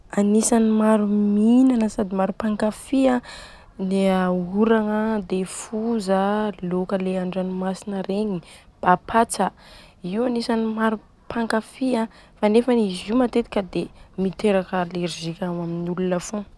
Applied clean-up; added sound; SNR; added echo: none; none; none; none.